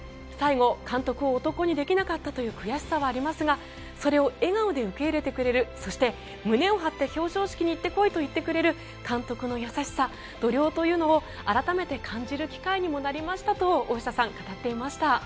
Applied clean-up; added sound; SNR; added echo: none; none; none; none.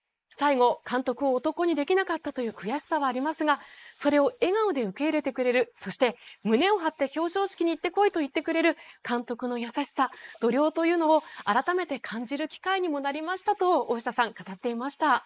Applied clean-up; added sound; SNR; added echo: neural mask model Resemble Enhance denoiser.